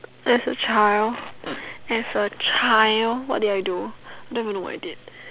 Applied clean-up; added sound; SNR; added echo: none; Fart; 18 dB; none.